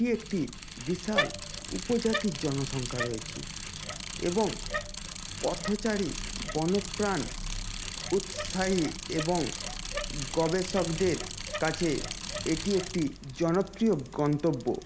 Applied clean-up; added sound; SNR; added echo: none; Bicycle; 6 dB; none.